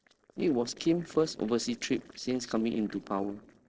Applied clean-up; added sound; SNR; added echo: neural separator model SepFormer DNS4.